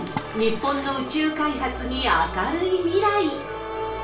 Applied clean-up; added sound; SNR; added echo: none; Water / Splash, splatter; 13 dB; reverberation time 0.4 s.